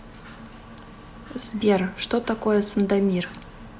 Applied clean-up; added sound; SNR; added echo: none; none; none; none.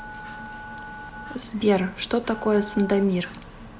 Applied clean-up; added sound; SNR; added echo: none; Telephone; 16 dB; none.